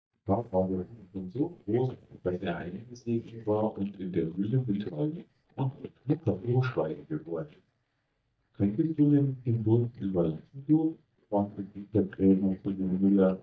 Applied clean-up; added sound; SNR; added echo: neural mask model DeepFilterNet 3.